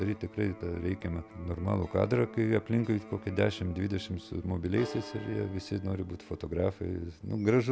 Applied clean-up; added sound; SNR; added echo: none; Electric guitar + Church bell; 17 dB; none.